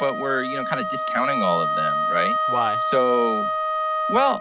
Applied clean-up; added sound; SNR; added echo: none; Wind instrument, woodwind instrument; -1 dB; none.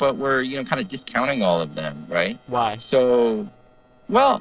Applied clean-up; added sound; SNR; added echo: neural separator model SepFormer DNS4.